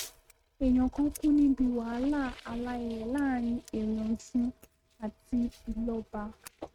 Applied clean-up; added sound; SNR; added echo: neural mask model RNNoise.